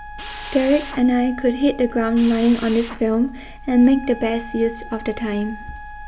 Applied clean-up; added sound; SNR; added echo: none; Wind instrument, woodwind instrument + Drill; 17 dB; none.